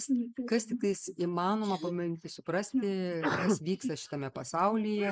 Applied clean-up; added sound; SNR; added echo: neural mask model Resemble Enhance denoiser.